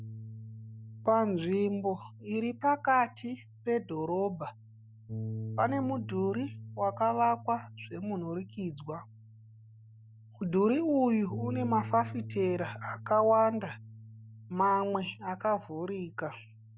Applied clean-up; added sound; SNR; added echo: none; Bass guitar; 13 dB; none.